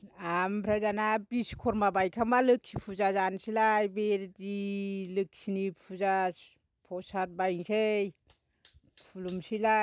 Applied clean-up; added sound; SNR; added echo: none; none; none; none.